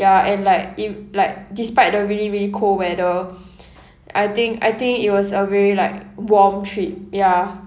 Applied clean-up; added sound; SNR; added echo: none; none; none; none.